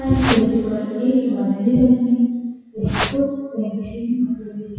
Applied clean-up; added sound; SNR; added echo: classical method WPE with log-MMSE.